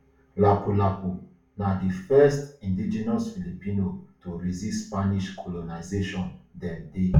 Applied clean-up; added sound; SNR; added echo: none; none; none; reverberation time 0.4 s.